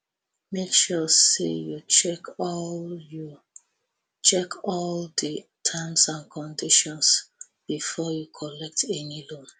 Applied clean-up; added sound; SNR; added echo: none; none; none; none.